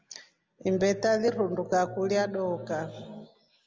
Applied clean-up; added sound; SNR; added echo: none; Bass guitar; 18 dB; none.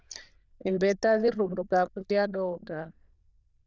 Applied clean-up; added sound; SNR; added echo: neural diffusion model UNIVERSE++.